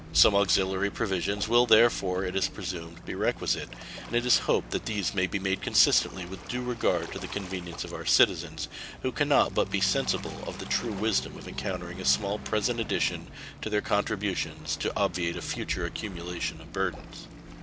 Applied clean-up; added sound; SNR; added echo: none; Waves, surf; 13 dB; none.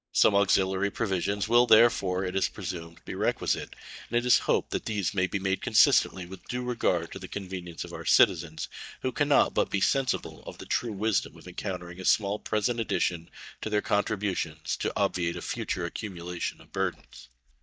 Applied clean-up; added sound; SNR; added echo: neural mask model DeepFilterNet 3.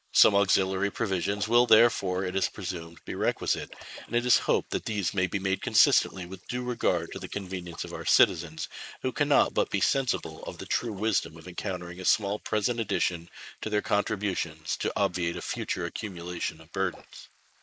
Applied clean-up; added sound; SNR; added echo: neural mask model Resemble Enhance denoiser.